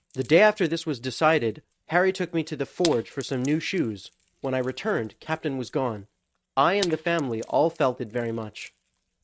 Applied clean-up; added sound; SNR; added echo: neural mask model RNNoise.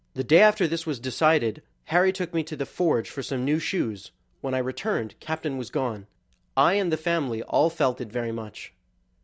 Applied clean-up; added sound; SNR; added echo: none; none; none; none.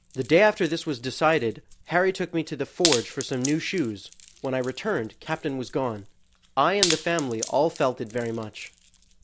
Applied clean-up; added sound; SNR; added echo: none; Wood; 10 dB; none.